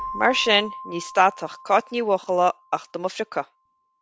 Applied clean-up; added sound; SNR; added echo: none; Keyboard (musical); 15 dB; none.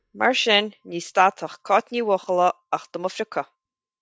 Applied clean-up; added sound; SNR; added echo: neural mask model DeepFilterNet 3.